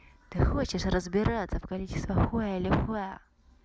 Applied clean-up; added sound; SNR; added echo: none; none; none; none.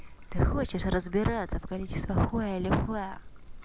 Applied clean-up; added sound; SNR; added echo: none; Trickle, dribble; 11 dB; none.